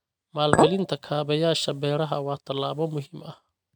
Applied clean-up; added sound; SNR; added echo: neural mask model RNNoise.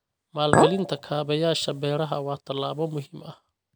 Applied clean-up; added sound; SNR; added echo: none; Chink, clink; -1 dB; none.